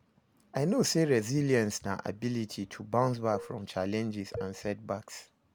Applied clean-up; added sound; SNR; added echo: none; Dishes, pots, and pans; 15 dB; none.